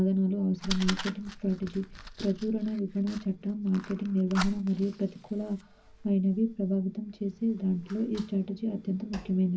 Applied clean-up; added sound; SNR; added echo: none; Fire; 13 dB; reverberation time 0.4 s.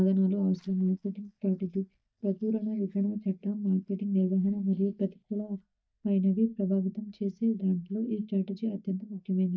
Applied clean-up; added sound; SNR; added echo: neural mask model DeepFilterNet 3.